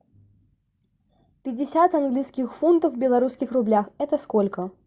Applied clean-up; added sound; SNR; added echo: none; none; none; none.